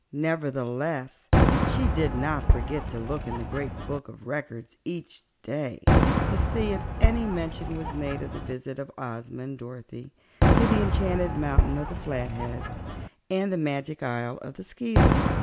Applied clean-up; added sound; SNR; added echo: none; Fireworks; -4 dB; none.